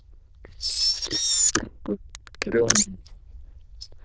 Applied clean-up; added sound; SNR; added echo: neural diffusion model UNIVERSE++.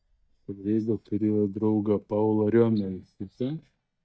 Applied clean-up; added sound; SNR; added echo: neural mask model DeepFilterNet 3.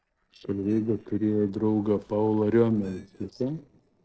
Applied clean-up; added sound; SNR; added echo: neural separator model SepFormer DNS4.